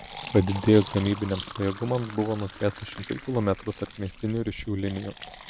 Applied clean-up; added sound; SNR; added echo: none; Fill (with liquid); 13 dB; none.